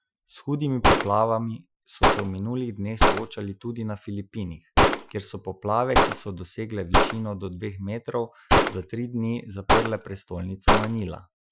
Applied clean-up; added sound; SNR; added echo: classical method Wiener filter.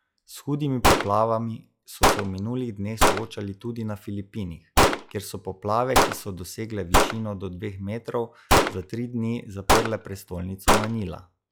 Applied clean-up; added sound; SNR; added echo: classical method log-MMSE.